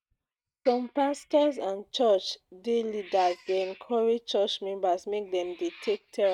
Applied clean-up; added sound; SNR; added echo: neural mask model RNNoise.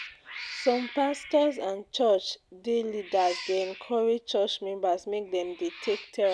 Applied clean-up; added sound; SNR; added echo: none; Cat; 15 dB; none.